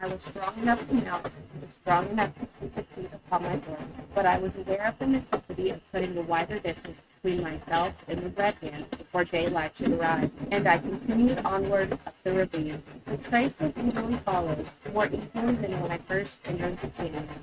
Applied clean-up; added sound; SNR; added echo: neural mask model RNNoise.